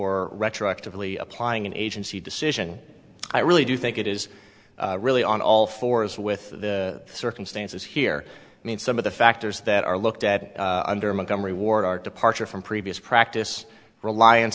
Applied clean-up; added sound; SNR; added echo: none; none; none; none.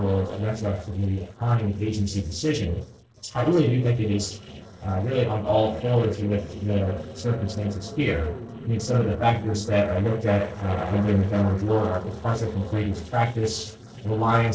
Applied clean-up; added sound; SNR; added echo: neural separator model SepFormer DNS4.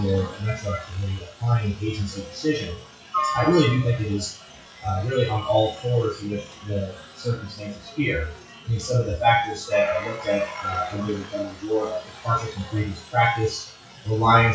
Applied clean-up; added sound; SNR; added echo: classical method WPE with log-MMSE.